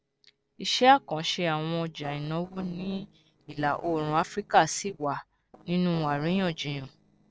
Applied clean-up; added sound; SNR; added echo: neural separator model SepFormer DNS4.